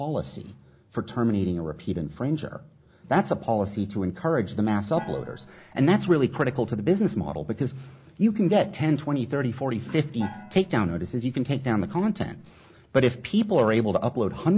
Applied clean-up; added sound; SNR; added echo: none; Gong; 20 dB; none.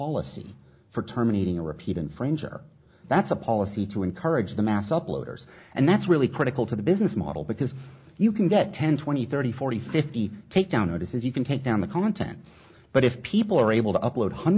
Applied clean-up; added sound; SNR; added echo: none; none; none; none.